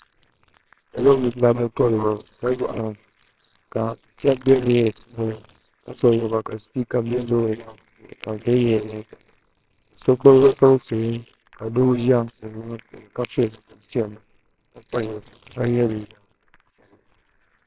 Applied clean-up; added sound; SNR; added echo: neural separator model SepFormer WHAMR!.